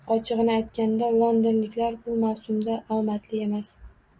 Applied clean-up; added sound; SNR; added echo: none; none; none; none.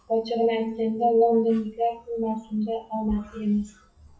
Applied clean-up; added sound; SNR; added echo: classical method WPE with log-MMSE.